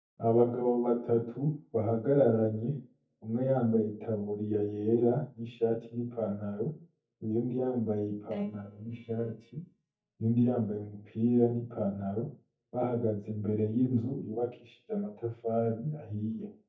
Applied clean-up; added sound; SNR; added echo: neural mask model DeepFilterNet 3.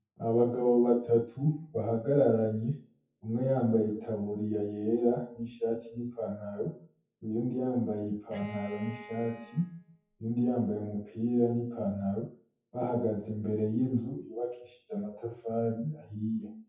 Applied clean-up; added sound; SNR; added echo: classical method WPE with log-MMSE.